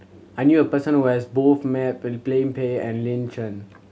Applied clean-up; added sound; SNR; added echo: none; none; none; none.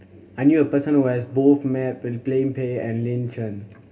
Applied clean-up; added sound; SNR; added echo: none; none; none; reverberation time 1.0 s.